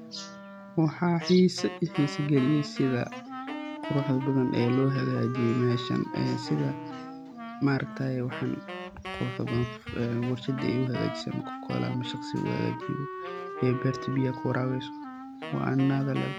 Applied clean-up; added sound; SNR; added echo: none; Wind instrument, woodwind instrument + Wind instrument, woodwind instrument; 9 dB; none.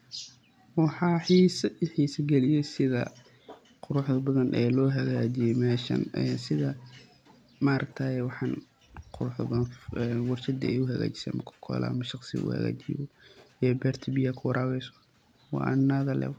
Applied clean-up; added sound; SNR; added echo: none; none; none; none.